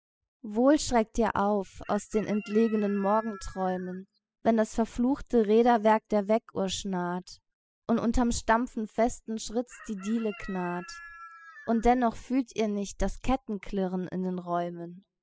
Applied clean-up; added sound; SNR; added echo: classical method spectral subtraction.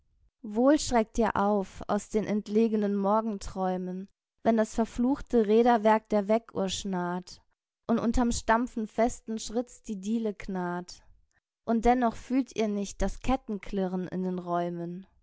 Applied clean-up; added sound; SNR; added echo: none; none; none; none.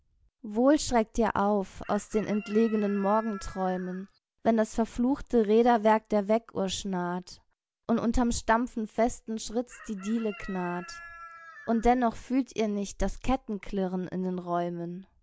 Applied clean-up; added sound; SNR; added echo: none; Chicken, rooster; 19 dB; none.